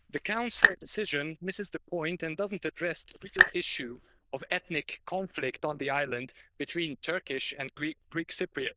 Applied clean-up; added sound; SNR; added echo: neural diffusion model UNIVERSE++.